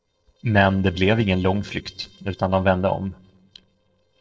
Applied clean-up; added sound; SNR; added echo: neural separator model SepFormer DNS4.